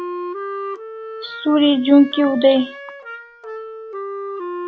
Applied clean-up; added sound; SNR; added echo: none; Wind instrument, woodwind instrument; 10 dB; none.